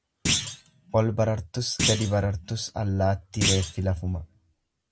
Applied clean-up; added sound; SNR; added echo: none; Thump, thud; 5 dB; none.